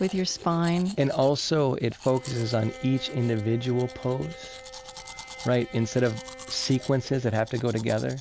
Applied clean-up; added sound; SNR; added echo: none; Bowed string instrument + Domestic sounds, home sounds; 16 dB; none.